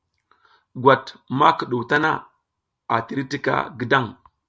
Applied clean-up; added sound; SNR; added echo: none; none; none; none.